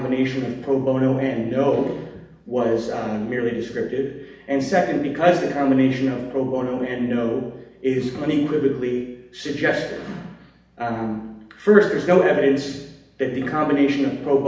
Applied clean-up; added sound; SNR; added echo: none; none; none; reverberation time 0.8 s.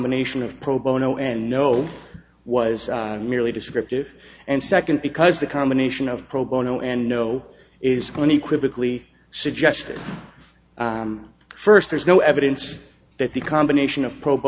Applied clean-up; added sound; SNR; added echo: none; none; none; none.